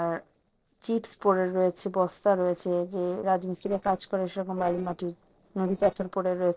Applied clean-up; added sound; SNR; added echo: neural separator model SepFormer DNS4.